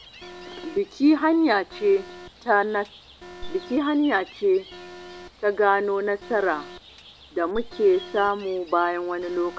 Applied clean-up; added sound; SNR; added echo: none; Alarm + Gull, seagull; 17 dB; none.